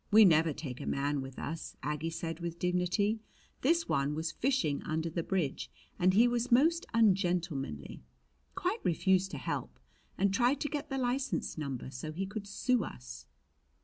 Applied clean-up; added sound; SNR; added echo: none; none; none; none.